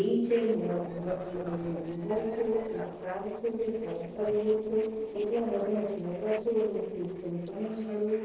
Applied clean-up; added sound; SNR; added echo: neural separator model SepFormer DNS4.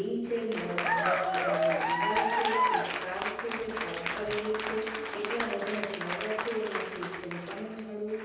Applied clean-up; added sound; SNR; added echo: none; Applause / Cheering; -2 dB; reverberation time 1.1 s.